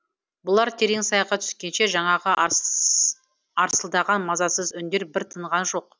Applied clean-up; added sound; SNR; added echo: none; none; none; none.